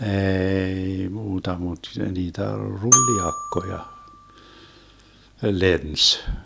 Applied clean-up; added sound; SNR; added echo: none; Glockenspiel; 1 dB; none.